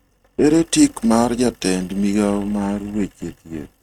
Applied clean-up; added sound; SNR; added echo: neural mask model RNNoise.